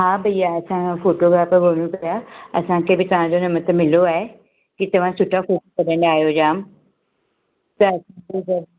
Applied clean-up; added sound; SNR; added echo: none; none; none; none.